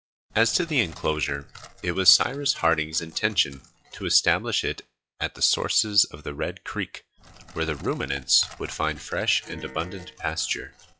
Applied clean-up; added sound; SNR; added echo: classical method log-MMSE.